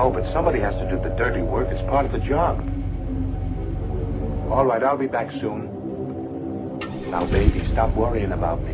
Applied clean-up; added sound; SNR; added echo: none; Engine starting / Car; 2 dB; none.